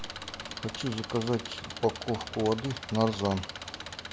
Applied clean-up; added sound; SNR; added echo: none; Engine; 9 dB; none.